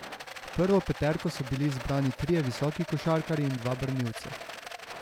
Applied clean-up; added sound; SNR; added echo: none; Rattle; 12 dB; none.